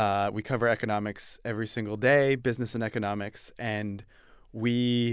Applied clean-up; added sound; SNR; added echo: none; none; none; none.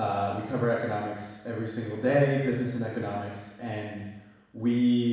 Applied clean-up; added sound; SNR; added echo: none; none; none; reverberation time 1.1 s.